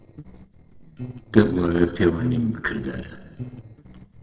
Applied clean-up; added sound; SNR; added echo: neural separator model SepFormer DNS4.